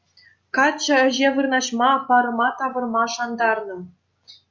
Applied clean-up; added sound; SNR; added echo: none; none; none; none.